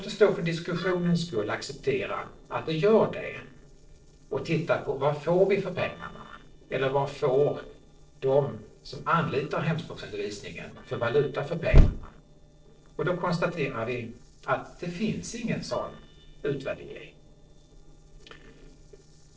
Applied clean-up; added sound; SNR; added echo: neural separator model SepFormer DNS4.